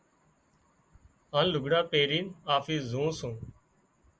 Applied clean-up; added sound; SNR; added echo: none; none; none; none.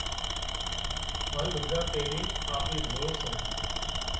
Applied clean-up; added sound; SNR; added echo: none; Tools; -5 dB; reverberation time 0.6 s.